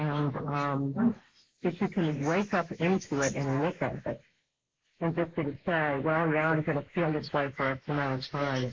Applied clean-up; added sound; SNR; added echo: neural mask model Resemble Enhance denoiser.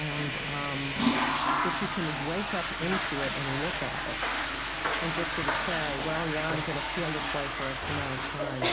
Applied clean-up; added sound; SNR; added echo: none; Toilet flush / Water; -5 dB; none.